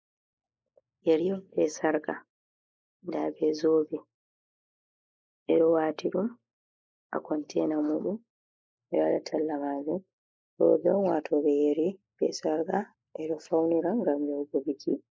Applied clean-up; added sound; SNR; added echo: neural mask model Resemble Enhance denoiser.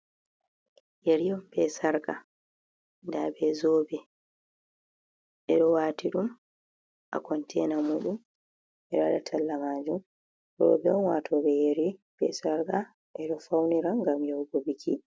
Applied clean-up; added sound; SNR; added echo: none; none; none; none.